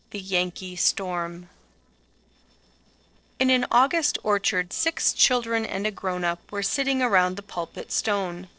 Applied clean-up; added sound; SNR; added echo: neural separator model SepFormer DNS4.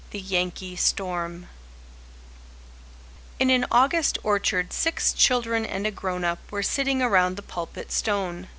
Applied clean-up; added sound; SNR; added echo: none; none; none; none.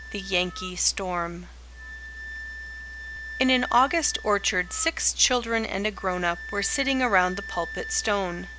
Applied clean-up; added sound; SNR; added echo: none; Wind instrument, woodwind instrument; 13 dB; none.